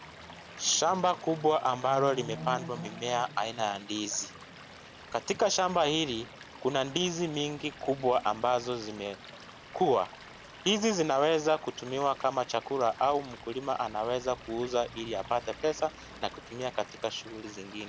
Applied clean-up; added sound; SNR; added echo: none; Stream / Liquid + Chatter / Car passing by / Motorcycle / Traffic noise, roadway noise / Accelerating, revving, vroom; 16 dB; none.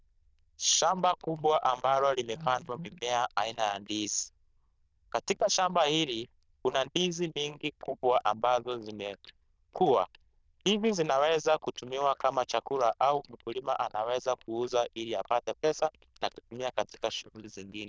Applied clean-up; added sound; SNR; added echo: neural diffusion model UNIVERSE++.